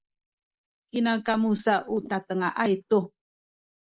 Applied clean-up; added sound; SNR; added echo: neural mask model Resemble Enhance denoiser.